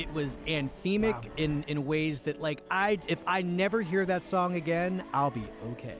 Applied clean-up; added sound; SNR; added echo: none; Thunder / Rain; 20 dB; none.